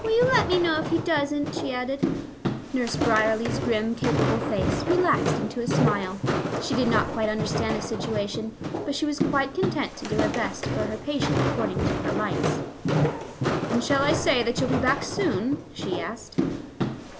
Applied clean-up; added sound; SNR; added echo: none; Walk, footsteps; 0 dB; none.